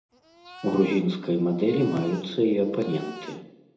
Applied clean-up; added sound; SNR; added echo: none; Livestock, farm animals, working animals; 20 dB; reverberation time 0.8 s.